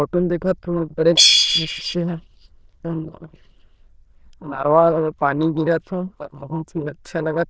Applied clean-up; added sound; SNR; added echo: neural diffusion model UNIVERSE++.